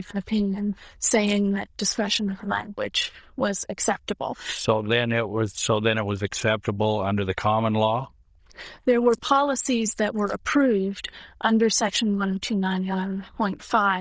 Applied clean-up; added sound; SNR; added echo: neural diffusion model UNIVERSE++.